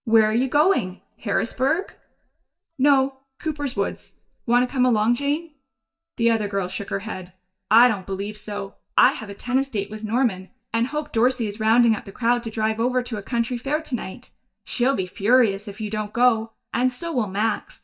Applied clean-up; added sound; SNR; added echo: neural mask model DeepFilterNet 3.